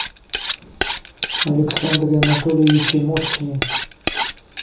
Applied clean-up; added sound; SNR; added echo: none; Cutlery, silverware; 4 dB; reverberation time 1.0 s.